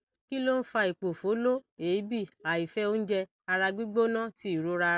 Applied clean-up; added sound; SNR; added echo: none; none; none; none.